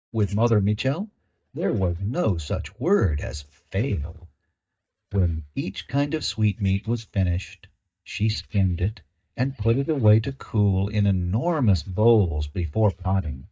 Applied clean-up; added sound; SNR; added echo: neural mask model DeepFilterNet 3.